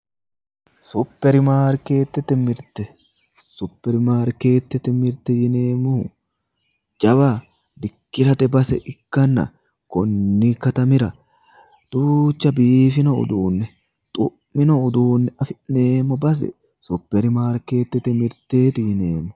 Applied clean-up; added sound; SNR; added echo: none; none; none; none.